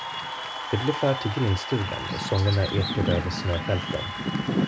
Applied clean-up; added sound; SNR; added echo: none; Bird vocalization, bird call, bird song + Applause / Cheering; 3 dB; none.